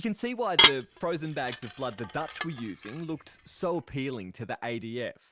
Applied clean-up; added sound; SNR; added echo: none; Dishes, pots, and pans / Glass; -5 dB; none.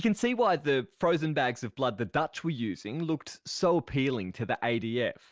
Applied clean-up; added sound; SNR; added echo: none; none; none; none.